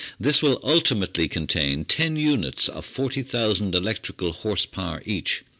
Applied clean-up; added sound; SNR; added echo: none; none; none; none.